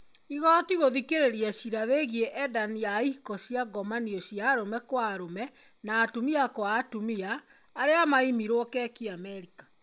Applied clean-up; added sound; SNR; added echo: none; none; none; none.